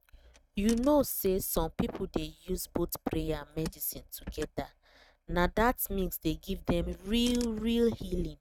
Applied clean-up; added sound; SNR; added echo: neural mask model RNNoise.